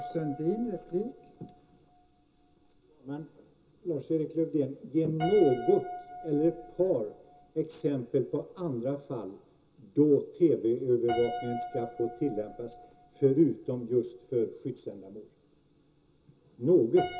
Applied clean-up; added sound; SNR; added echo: none; Piano; 14 dB; reverberation time 0.2 s.